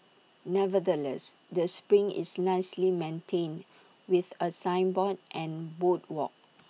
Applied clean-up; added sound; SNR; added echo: none; none; none; none.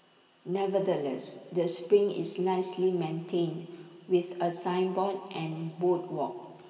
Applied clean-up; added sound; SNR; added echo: none; none; none; reverberation time 2.1 s.